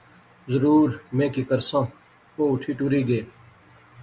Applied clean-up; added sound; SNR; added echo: none; none; none; none.